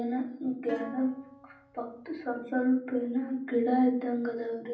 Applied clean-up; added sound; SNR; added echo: none; Plucked string instrument; 13 dB; reverberation time 0.6 s.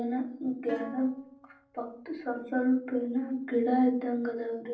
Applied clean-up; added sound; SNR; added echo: neural separator model SepFormer DNS4.